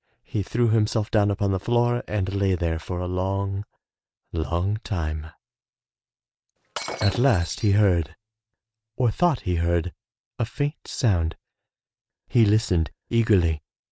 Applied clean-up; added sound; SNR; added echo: neural mask model RNNoise.